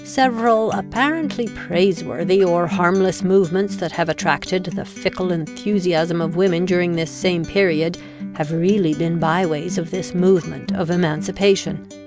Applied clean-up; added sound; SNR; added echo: none; Acoustic guitar; 11 dB; none.